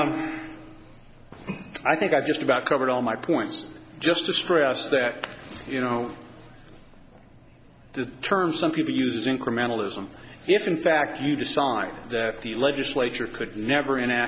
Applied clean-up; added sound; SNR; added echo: none; none; none; none.